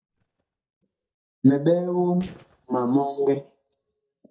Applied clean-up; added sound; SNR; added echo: neural mask model DeepFilterNet 3.